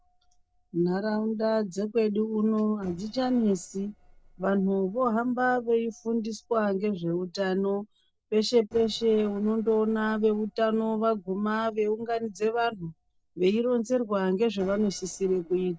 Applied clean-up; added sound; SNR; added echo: neural separator model SepFormer DNS4.